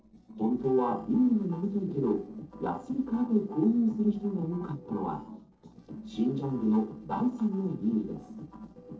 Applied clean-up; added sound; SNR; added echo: neural separator model SepFormer DNS4.